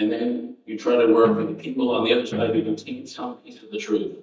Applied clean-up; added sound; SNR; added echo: neural mask model DeepFilterNet 3.